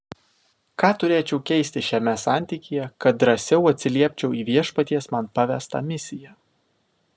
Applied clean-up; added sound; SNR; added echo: none; none; none; none.